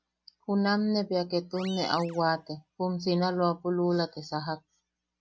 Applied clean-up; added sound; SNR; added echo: none; Animal; 20 dB; none.